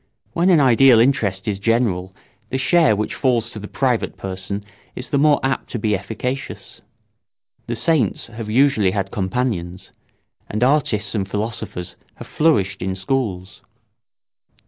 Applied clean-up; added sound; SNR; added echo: none; none; none; none.